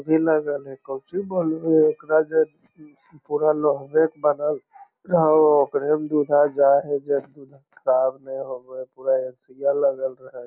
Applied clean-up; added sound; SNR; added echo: none; none; none; none.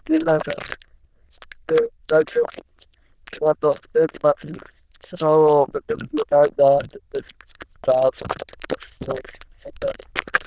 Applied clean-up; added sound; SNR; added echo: neural diffusion model UNIVERSE++.